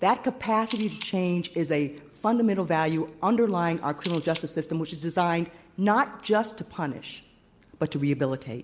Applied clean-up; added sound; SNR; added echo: none; Camera; 17 dB; none.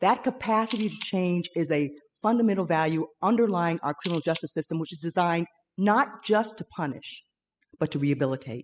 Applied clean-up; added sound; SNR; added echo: classical method spectral subtraction.